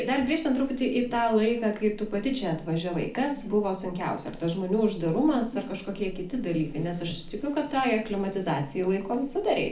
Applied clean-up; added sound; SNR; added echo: none; Buzz; 17 dB; reverberation time 0.3 s.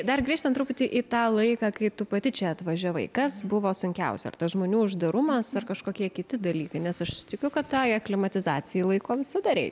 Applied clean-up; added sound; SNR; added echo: none; none; none; none.